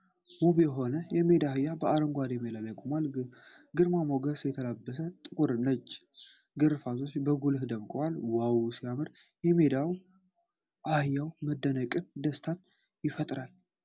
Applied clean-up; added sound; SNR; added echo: none; none; none; none.